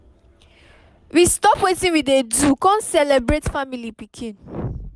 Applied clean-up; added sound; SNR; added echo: none; none; none; none.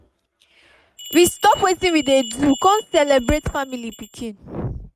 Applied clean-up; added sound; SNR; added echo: neural mask model RNNoise.